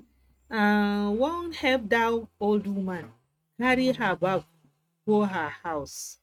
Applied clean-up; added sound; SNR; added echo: neural mask model RNNoise.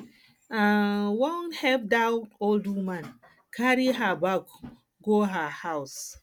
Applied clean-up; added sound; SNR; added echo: none; none; none; none.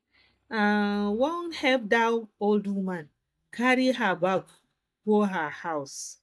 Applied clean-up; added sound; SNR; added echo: neural mask model DeepFilterNet 3.